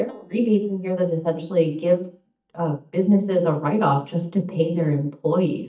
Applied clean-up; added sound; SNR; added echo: neural mask model DeepFilterNet 3.